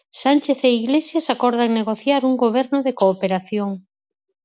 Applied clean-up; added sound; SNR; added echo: none; none; none; none.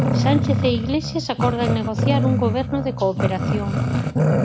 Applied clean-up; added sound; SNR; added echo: none; Growling; -3 dB; none.